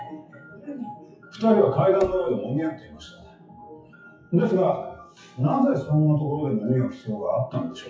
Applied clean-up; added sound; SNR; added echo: classical method WPE with log-MMSE.